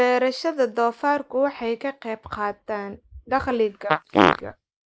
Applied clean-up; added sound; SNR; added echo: neural mask model Resemble Enhance denoiser.